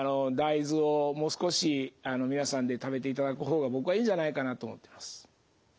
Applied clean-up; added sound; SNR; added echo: none; none; none; none.